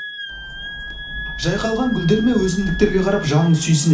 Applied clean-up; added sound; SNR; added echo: none; Wind instrument, woodwind instrument; 14 dB; reverberation time 0.4 s.